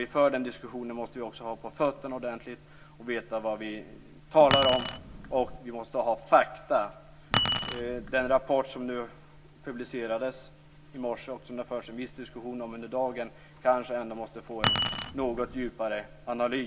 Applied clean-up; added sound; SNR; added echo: none; Keys jangling; -2 dB; reverberation time 0.2 s.